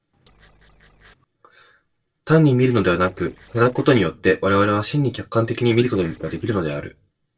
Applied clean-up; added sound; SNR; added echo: neural separator model SepFormer DNS4.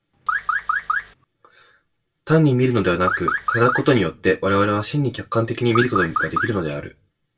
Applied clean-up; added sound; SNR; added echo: none; Car; 3 dB; reverberation time 0.1 s.